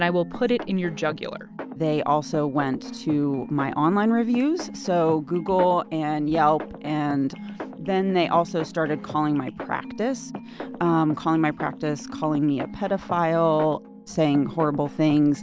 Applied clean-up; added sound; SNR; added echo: none; none; none; none.